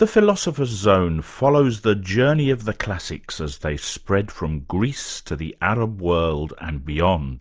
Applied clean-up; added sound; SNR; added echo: none; none; none; none.